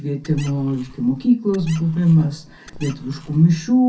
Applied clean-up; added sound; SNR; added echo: none; Squeak; 20 dB; reverberation time 0.3 s.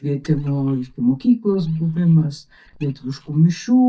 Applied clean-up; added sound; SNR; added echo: neural mask model DeepFilterNet 3.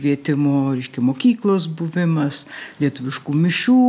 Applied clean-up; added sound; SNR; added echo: none; none; none; none.